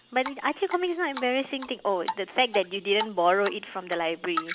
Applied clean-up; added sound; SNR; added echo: none; Drip; 12 dB; none.